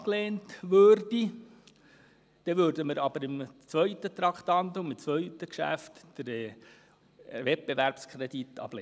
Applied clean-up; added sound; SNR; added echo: none; none; none; none.